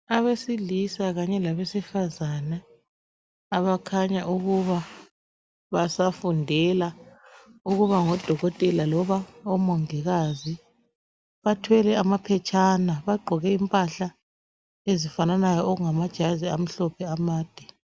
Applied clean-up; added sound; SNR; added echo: none; none; none; none.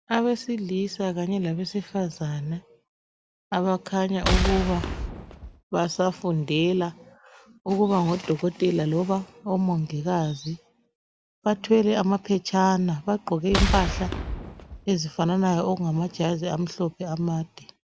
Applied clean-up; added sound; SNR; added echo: none; Boom; 1 dB; none.